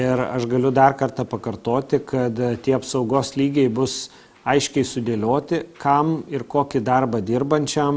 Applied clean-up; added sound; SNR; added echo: none; none; none; none.